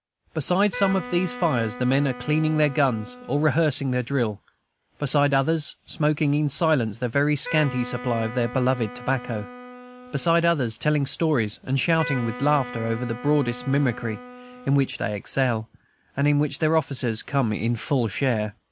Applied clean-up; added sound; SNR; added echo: none; Wind instrument, woodwind instrument; 14 dB; none.